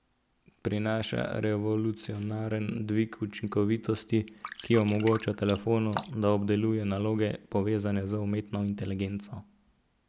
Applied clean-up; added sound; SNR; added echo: none; Drip; 11 dB; none.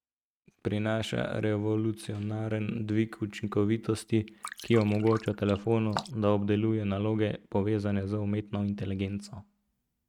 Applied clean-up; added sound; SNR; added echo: neural mask model RNNoise.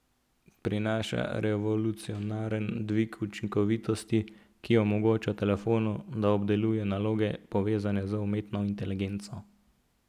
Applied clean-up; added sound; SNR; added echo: none; none; none; none.